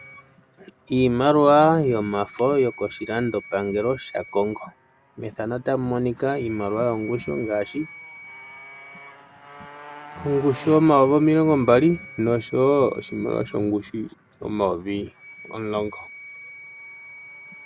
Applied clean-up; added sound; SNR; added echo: none; Wind instrument, woodwind instrument + Motorcycle; 20 dB; none.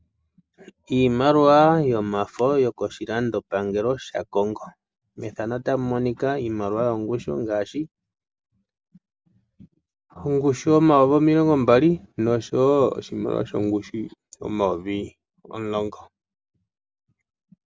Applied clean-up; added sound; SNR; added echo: none; none; none; none.